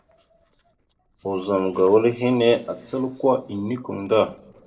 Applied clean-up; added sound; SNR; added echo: neural separator model SepFormer DNS4.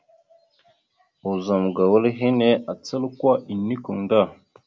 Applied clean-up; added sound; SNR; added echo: none; none; none; none.